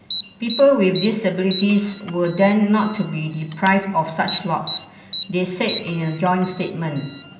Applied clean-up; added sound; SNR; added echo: none; Alarm; 7 dB; reverberation time 1.7 s.